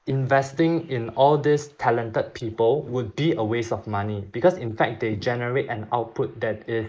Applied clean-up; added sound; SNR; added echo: neural mask model Resemble Enhance denoiser.